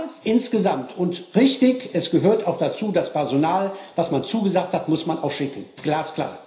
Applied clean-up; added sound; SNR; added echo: none; none; none; reverberation time 0.5 s.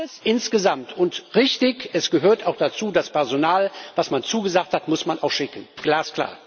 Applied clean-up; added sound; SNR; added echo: none; none; none; none.